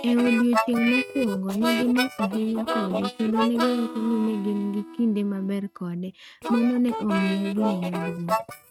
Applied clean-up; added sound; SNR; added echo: neural mask model RNNoise.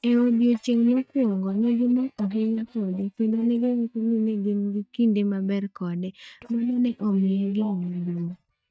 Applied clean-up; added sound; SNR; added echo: neural mask model DeepFilterNet 3.